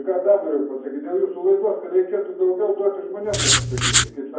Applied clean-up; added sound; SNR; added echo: none; Writing; -3 dB; reverberation time 0.9 s.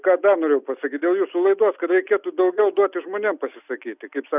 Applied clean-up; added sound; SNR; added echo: none; none; none; none.